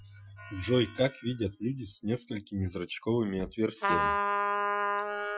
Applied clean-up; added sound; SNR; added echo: classical method Wiener filter.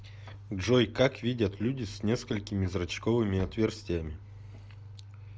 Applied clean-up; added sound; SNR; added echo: none; none; none; none.